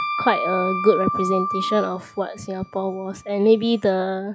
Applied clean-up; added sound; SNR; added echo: classical method log-MMSE.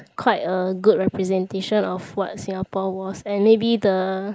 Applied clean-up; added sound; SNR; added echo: neural mask model Resemble Enhance denoiser.